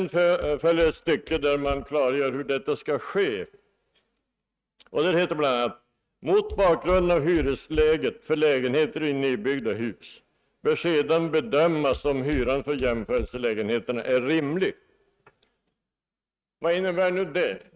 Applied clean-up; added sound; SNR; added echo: neural mask model RNNoise.